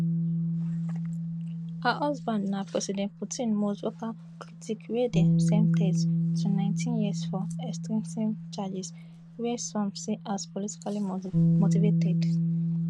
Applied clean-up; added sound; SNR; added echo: none; Bass guitar; -4 dB; none.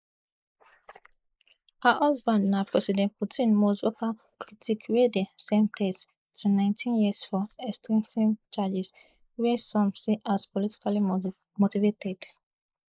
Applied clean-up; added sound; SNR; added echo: neural mask model Resemble Enhance denoiser.